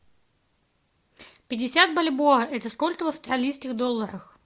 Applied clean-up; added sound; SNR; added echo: none; none; none; none.